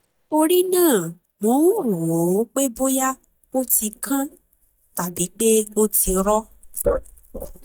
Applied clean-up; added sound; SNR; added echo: neural mask model DeepFilterNet 3.